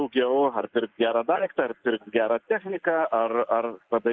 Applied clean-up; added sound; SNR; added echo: neural mask model Resemble Enhance denoiser.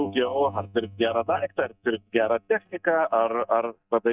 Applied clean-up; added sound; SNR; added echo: neural mask model DeepFilterNet 3.